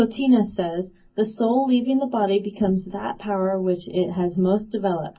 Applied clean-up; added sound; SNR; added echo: none; none; none; reverberation time 0.3 s.